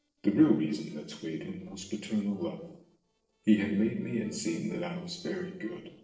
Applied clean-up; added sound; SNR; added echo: neural separator model SepFormer DNS4.